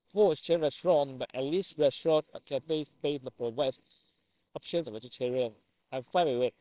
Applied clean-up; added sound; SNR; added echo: neural separator model SepFormer WHAMR!.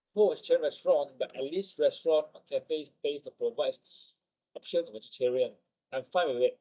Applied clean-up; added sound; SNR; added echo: neural mask model DeepFilterNet 3.